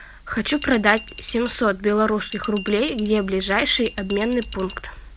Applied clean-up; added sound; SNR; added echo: none; Glass; 12 dB; none.